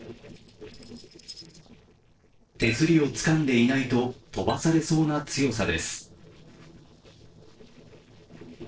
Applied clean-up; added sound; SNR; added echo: neural separator model SepFormer DNS4.